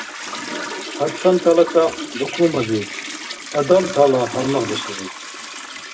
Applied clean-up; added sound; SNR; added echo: none; Toilet flush; 10 dB; reverberation time 0.2 s.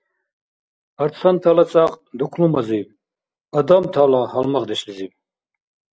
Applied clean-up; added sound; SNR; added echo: none; none; none; none.